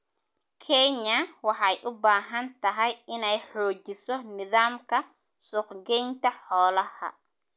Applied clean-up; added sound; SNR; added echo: none; none; none; none.